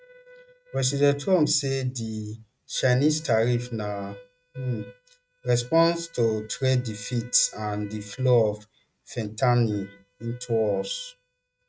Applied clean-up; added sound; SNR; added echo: neural mask model RNNoise.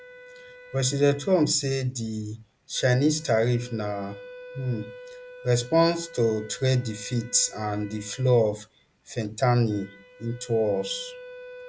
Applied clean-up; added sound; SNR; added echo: none; Wind instrument, woodwind instrument; 19 dB; none.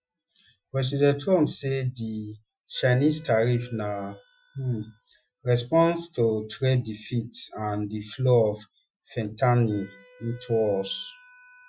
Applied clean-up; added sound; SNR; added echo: classical method Wiener filter.